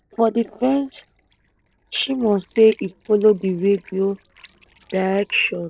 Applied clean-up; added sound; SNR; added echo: neural separator model SepFormer DNS4.